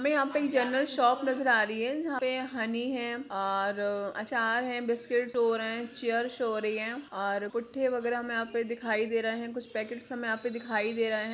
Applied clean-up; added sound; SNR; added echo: none; none; none; none.